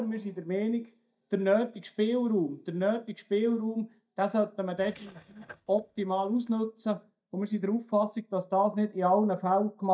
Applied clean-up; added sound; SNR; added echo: neural mask model DeepFilterNet 3.